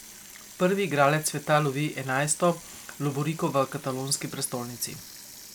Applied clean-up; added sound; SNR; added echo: none; Sink (filling or washing) / Water tap, faucet; 18 dB; none.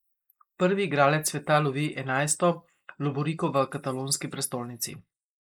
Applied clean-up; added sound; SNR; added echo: neural mask model Resemble Enhance denoiser.